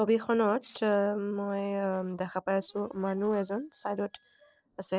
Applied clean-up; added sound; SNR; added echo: neural separator model SepFormer DNS4.